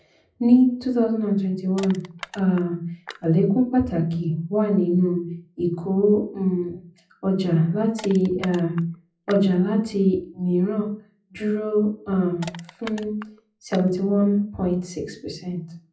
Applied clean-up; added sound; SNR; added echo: classical method WPE with log-MMSE.